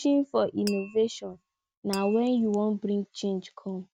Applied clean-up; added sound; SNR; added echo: none; Glass; 18 dB; none.